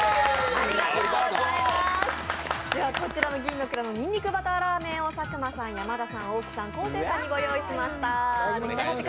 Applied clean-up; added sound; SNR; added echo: none; Trumpet; 17 dB; none.